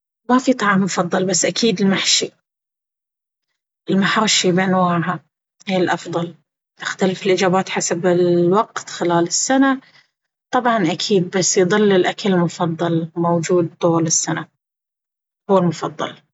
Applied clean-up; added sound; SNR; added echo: none; none; none; none.